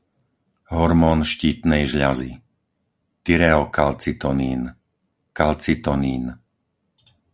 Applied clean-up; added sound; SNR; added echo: none; none; none; none.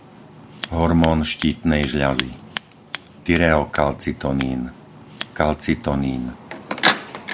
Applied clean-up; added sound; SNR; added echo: none; Scissors; 8 dB; none.